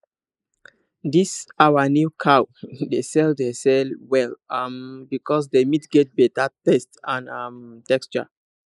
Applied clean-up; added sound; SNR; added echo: neural mask model Resemble Enhance denoiser.